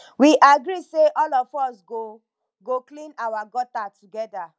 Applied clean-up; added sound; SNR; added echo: none; none; none; none.